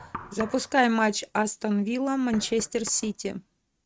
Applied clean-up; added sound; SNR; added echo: neural mask model RNNoise.